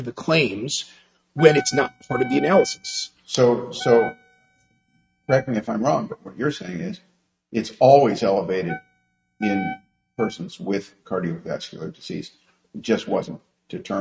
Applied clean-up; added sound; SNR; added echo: neural mask model RNNoise.